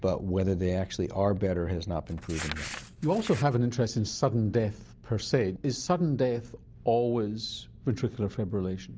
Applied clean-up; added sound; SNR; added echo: none; Crumpling, crinkling; 13 dB; none.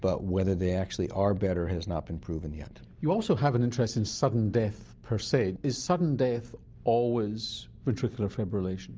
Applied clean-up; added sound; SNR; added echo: none; none; none; none.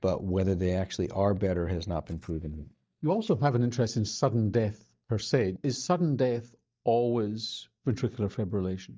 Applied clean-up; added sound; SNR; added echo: neural mask model DeepFilterNet 3.